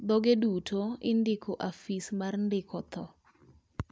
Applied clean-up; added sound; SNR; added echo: none; none; none; none.